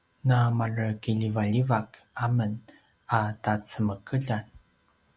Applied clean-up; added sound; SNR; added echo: none; none; none; none.